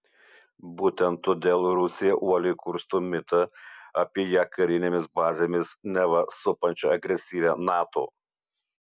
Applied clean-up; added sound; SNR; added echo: none; none; none; none.